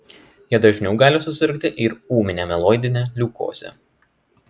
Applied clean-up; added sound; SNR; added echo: none; none; none; none.